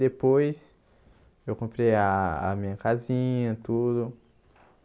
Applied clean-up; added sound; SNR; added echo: none; none; none; none.